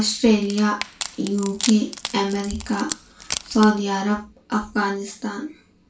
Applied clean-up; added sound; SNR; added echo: none; Wood; 10 dB; reverberation time 0.3 s.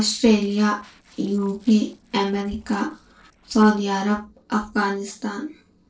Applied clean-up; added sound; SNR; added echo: neural separator model SepFormer DNS4.